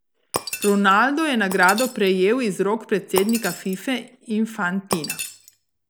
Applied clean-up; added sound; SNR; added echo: none; Shatter; 12 dB; none.